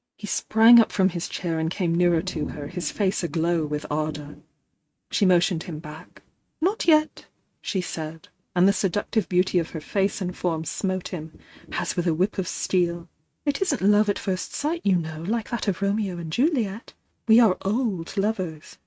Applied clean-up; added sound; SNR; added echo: neural mask model RNNoise.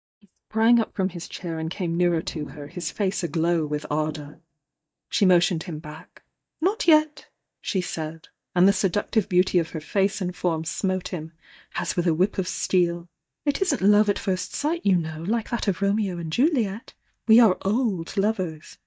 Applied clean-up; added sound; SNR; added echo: neural mask model DeepFilterNet 3.